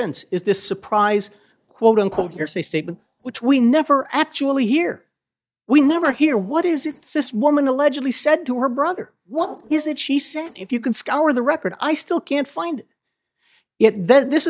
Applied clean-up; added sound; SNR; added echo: neural mask model DeepFilterNet 3.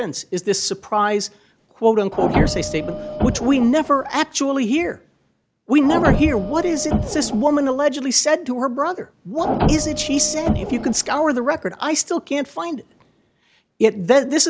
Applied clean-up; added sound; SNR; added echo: none; Printer; 3 dB; none.